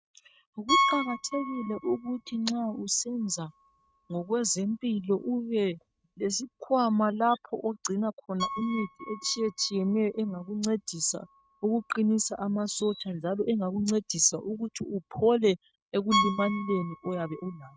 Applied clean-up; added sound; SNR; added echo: neural mask model RNNoise.